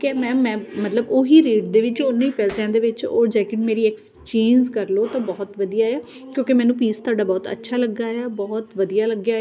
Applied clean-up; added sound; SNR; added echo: none; Hammer; 20 dB; none.